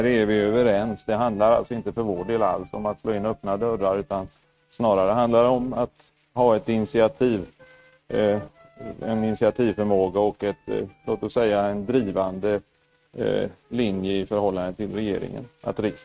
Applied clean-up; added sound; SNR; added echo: neural mask model RNNoise.